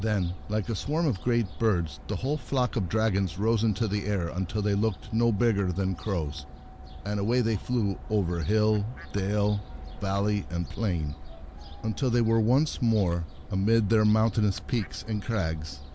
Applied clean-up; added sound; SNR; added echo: none; Fowl; 14 dB; none.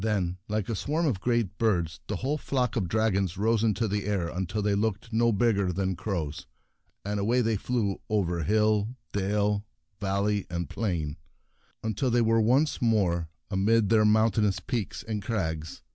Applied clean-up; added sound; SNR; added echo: none; none; none; none.